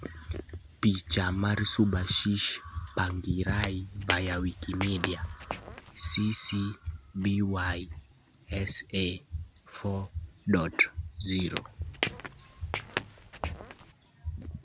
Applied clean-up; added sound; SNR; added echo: none; Squeak / Walk, footsteps; 8 dB; none.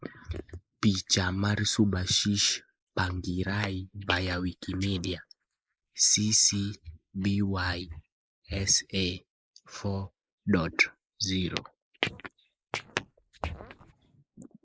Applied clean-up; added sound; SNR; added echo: neural mask model Resemble Enhance denoiser.